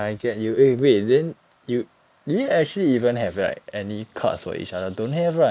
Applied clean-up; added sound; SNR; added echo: neural mask model Resemble Enhance denoiser.